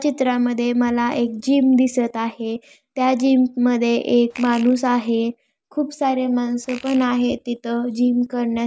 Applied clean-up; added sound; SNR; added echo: none; Fart; 19 dB; none.